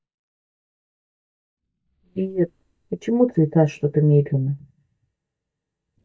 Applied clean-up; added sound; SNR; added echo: neural mask model DeepFilterNet 3.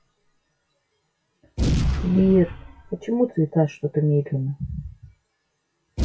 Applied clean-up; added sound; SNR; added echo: classical method WPE with log-MMSE.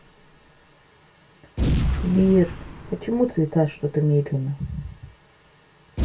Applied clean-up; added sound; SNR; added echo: none; Boom; 5 dB; reverberation time 0.1 s.